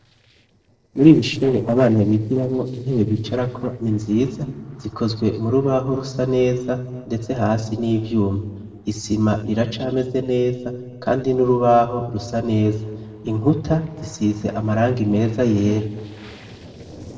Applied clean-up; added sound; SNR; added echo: neural separator model SepFormer DNS4.